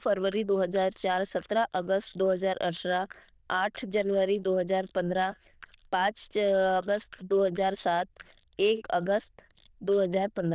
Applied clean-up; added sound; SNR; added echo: neural diffusion model UNIVERSE++.